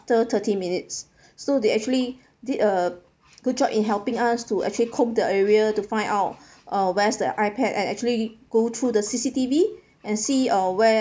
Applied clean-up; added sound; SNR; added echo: none; none; none; none.